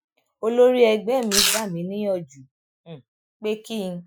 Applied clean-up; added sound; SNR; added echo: classical method Wiener filter.